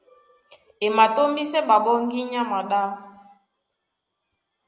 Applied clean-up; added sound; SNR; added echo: none; none; none; none.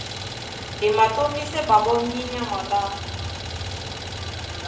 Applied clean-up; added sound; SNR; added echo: none; Idling; 7 dB; reverberation time 0.4 s.